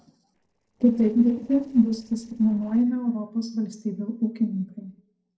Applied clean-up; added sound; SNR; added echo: neural separator model SepFormer DNS4.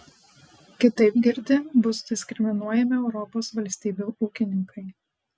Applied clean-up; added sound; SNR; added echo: none; none; none; none.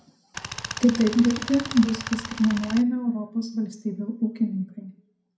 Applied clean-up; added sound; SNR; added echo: none; Tools; 10 dB; reverberation time 0.4 s.